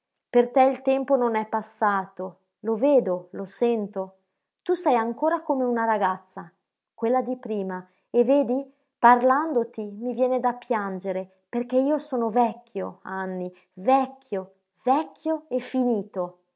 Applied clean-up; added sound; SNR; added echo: none; none; none; none.